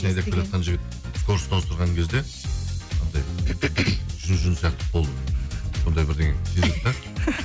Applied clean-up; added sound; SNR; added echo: none; none; none; none.